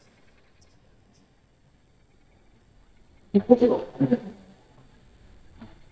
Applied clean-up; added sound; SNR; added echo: neural mask model DeepFilterNet 3.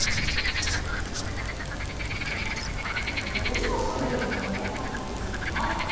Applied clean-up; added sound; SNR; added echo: none; Frog; -4 dB; reverberation time 2.1 s.